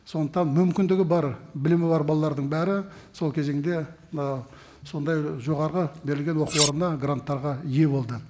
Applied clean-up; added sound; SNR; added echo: none; Cutlery, silverware; 2 dB; none.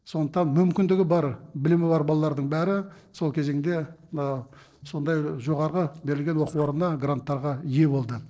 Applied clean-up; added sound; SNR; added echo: neural separator model SepFormer DNS4.